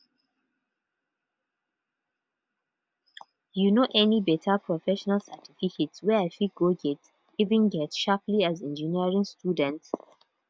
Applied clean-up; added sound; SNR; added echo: none; none; none; none.